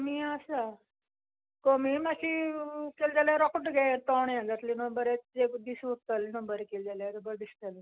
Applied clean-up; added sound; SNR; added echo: none; none; none; none.